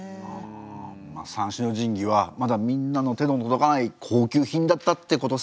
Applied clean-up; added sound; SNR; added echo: none; none; none; none.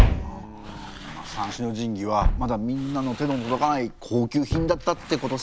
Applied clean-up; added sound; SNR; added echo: none; Walk, footsteps; 1 dB; none.